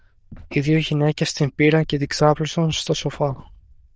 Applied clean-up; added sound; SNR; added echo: neural diffusion model UNIVERSE++.